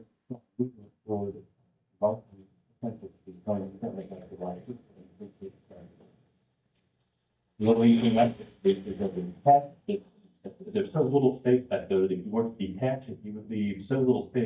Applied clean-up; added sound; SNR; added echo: neural mask model DeepFilterNet 3.